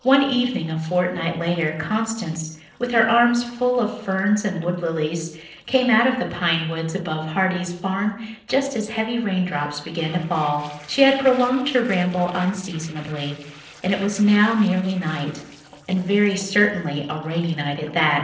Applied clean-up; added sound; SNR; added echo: neural separator model SepFormer DNS4.